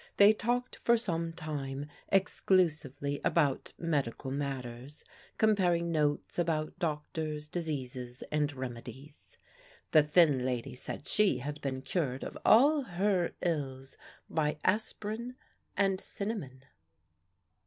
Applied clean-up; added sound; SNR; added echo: none; none; none; none.